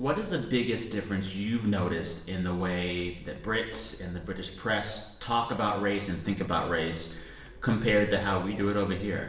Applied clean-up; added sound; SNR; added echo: none; Printer; 20 dB; reverberation time 0.9 s.